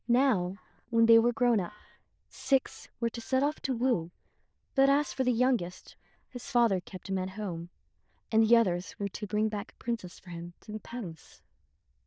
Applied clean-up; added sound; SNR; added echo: neural diffusion model UNIVERSE++.